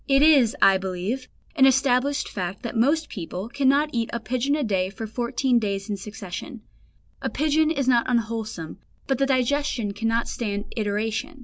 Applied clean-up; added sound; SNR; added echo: none; none; none; none.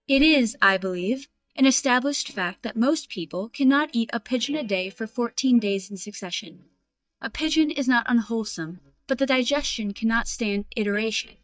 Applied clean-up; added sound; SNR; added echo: neural mask model DeepFilterNet 3.